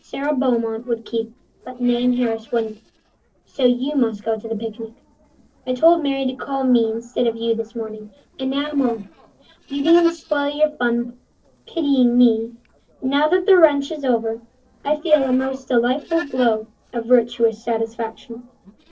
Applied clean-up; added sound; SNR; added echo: neural separator model SepFormer DNS4.